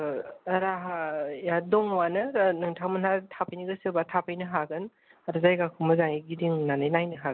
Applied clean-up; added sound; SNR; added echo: none; none; none; none.